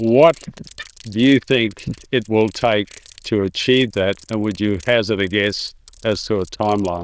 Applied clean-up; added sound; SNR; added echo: neural diffusion model UNIVERSE++.